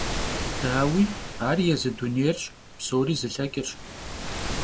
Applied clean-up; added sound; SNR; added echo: none; Waves, surf; 6 dB; none.